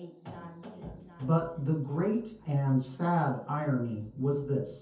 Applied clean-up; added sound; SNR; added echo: none; none; none; reverberation time 0.5 s.